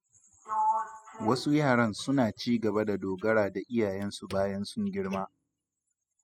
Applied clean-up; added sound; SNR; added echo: classical method spectral subtraction.